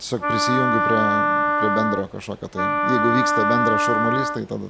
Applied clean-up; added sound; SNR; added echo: none; Wind instrument, woodwind instrument; -4 dB; none.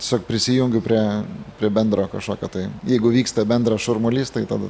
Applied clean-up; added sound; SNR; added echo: none; none; none; none.